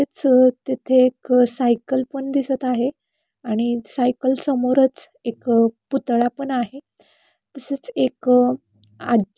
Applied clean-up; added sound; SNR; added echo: none; none; none; none.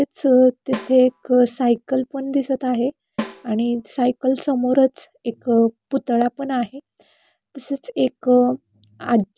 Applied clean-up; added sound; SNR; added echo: none; Snare drum; 15 dB; none.